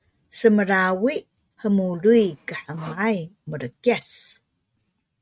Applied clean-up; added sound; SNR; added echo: neural mask model RNNoise.